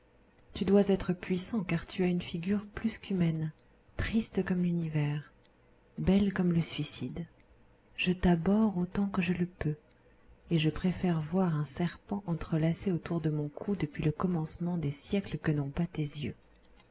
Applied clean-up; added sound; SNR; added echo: none; none; none; none.